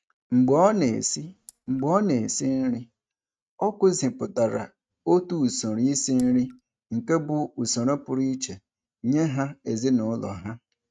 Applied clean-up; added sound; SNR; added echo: neural mask model RNNoise.